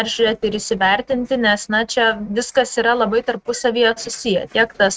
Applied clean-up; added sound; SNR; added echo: neural mask model RNNoise.